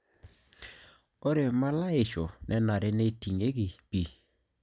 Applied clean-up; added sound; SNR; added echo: none; none; none; none.